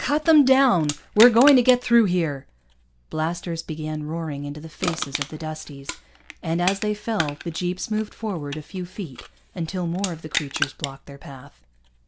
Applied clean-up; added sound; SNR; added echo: none; Crushing; 11 dB; none.